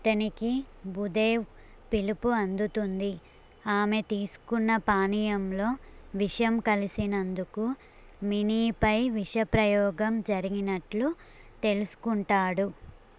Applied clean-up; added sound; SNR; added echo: none; none; none; none.